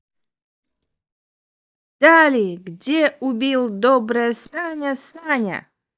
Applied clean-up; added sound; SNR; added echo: neural mask model DeepFilterNet 3.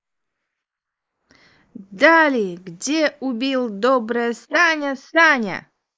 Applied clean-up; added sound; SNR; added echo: neural mask model Resemble Enhance denoiser.